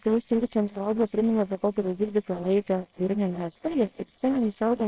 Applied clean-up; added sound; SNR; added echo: neural separator model SepFormer WHAMR!.